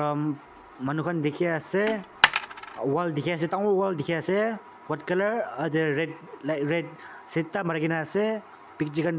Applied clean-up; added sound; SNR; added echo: none; Coin (dropping); 0 dB; none.